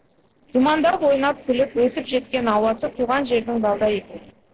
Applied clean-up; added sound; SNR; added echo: neural separator model SepFormer DNS4.